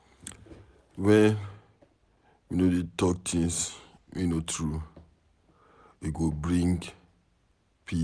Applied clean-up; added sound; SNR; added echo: none; none; none; none.